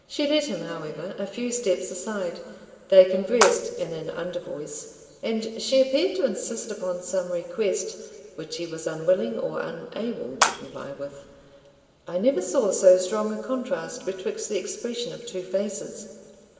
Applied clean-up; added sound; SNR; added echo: none; Water / Splash, splatter; 4 dB; reverberation time 2.8 s.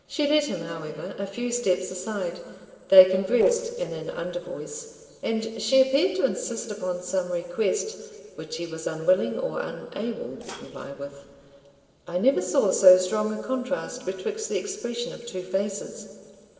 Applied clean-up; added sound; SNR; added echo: neural separator model SepFormer DNS4.